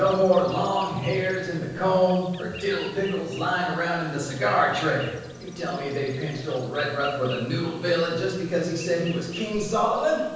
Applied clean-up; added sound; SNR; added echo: none; Insect; 18 dB; reverberation time 1.1 s.